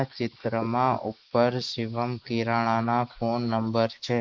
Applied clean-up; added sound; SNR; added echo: neural mask model Resemble Enhance denoiser.